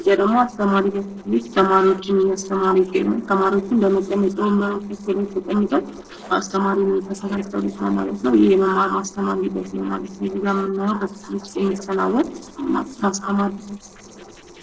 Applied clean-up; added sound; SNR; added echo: neural separator model SepFormer DNS4.